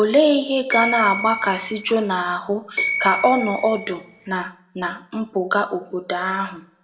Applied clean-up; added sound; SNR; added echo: none; Bell; 6 dB; reverberation time 0.5 s.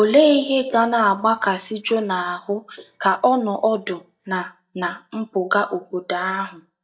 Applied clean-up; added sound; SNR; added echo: neural mask model DeepFilterNet 3.